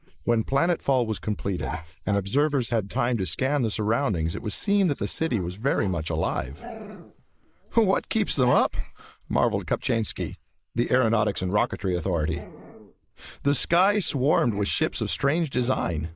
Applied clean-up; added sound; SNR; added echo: neural mask model Resemble Enhance denoiser.